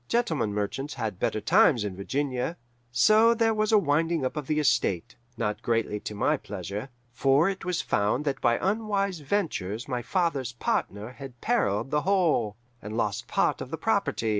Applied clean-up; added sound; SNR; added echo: none; none; none; none.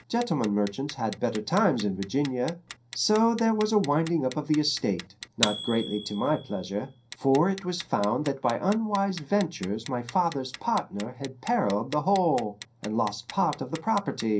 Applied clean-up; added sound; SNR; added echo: none; Clock; 15 dB; reverberation time 0.3 s.